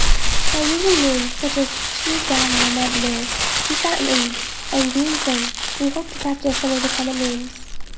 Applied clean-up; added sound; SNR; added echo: none; Crumpling, crinkling; -3 dB; none.